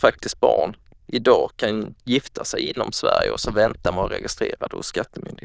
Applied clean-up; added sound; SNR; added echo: neural diffusion model UNIVERSE++.